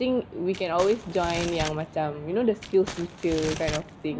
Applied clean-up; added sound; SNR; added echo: none; Crumpling, crinkling; 10 dB; none.